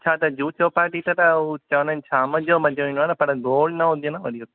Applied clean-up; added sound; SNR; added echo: none; none; none; none.